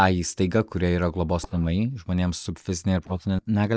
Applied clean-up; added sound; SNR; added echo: neural mask model DeepFilterNet 3.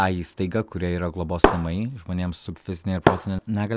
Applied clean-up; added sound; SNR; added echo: none; Shatter; 1 dB; none.